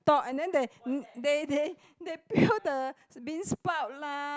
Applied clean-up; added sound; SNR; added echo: none; none; none; none.